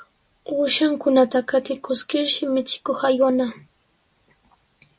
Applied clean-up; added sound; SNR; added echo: none; none; none; none.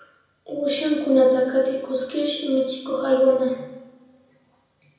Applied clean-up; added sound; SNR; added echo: none; none; none; reverberation time 0.9 s.